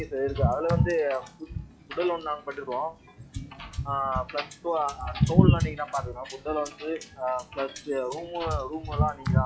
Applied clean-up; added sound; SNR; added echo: classical method log-MMSE.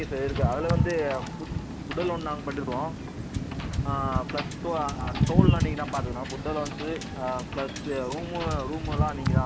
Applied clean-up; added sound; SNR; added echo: none; Wind / Boat, Water vehicle; -3 dB; none.